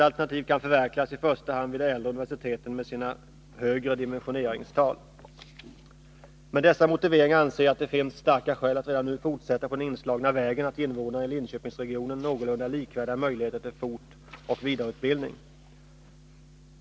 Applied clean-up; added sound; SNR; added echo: none; none; none; none.